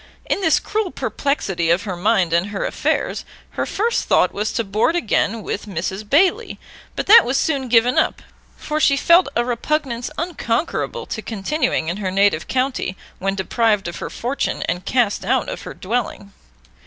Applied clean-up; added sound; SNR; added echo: none; none; none; none.